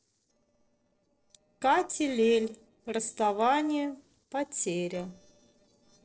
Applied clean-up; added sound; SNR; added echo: neural separator model SepFormer DNS4.